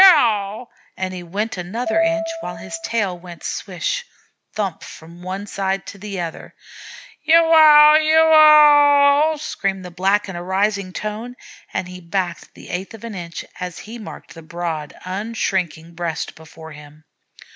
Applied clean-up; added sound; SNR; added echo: none; Piano; 5 dB; none.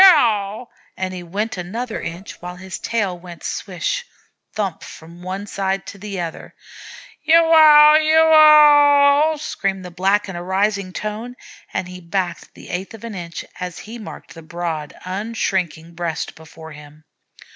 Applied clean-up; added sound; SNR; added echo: neural separator model SepFormer DNS4.